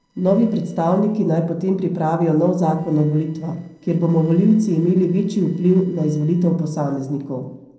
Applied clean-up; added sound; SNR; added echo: neural separator model SepFormer DNS4.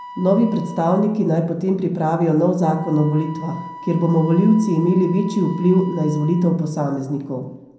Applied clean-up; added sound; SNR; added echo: none; Wind instrument, woodwind instrument; 19 dB; reverberation time 0.6 s.